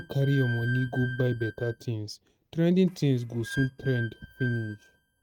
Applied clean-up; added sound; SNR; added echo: neural mask model RNNoise.